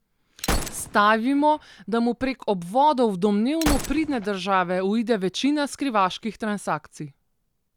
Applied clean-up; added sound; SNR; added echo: none; Gunshot, gunfire; 10 dB; none.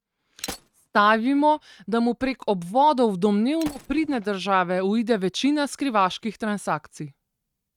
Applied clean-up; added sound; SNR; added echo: neural mask model RNNoise.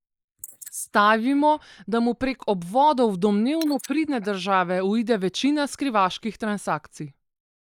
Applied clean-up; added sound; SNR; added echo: neural mask model Resemble Enhance denoiser.